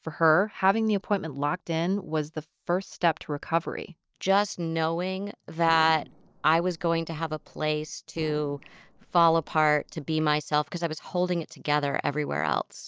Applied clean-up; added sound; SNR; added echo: neural separator model SepFormer DNS4.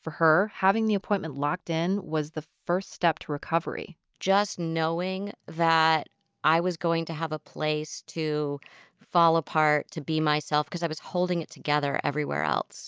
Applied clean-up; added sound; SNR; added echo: none; none; none; none.